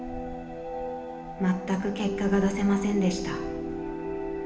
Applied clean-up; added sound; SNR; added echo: none; Stream; 16 dB; reverberation time 1.1 s.